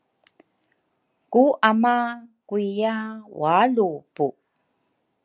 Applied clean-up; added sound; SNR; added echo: none; none; none; none.